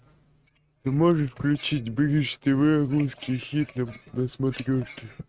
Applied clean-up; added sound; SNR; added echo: neural mask model RNNoise.